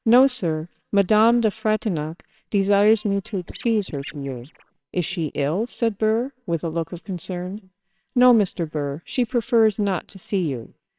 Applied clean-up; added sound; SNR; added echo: neural separator model SepFormer WHAMR!.